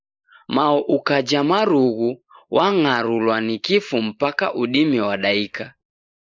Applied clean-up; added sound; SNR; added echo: neural mask model Resemble Enhance denoiser.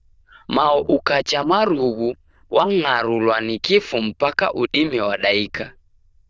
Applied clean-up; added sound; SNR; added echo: neural diffusion model UNIVERSE++.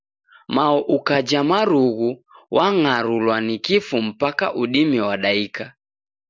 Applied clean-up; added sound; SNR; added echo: none; none; none; none.